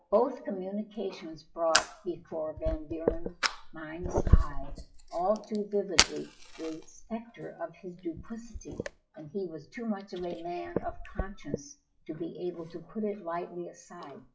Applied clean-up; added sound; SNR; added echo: classical method WPE with log-MMSE.